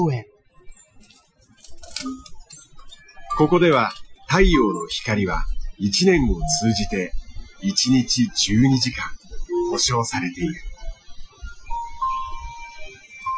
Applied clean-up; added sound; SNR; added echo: classical method Wiener filter.